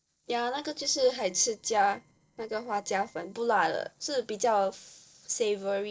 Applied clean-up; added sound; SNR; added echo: neural separator model SepFormer DNS4.